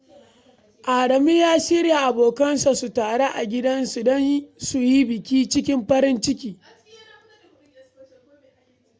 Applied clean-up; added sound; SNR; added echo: none; none; none; none.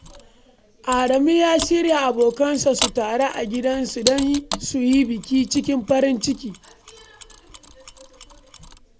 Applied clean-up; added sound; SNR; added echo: none; Mechanisms; 13 dB; none.